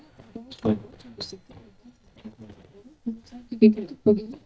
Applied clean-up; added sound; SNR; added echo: neural mask model DeepFilterNet 3.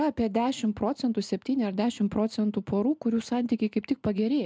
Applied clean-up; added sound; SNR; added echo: none; none; none; none.